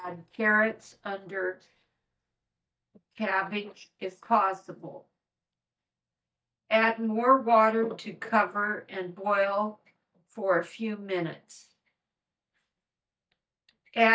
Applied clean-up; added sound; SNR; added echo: neural mask model DeepFilterNet 3.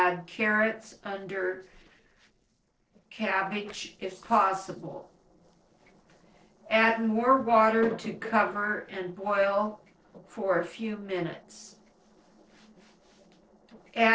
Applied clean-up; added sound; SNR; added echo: neural separator model SepFormer DNS4.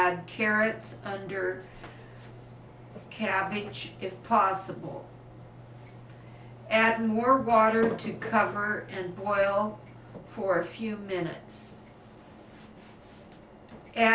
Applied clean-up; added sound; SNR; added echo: none; none; none; none.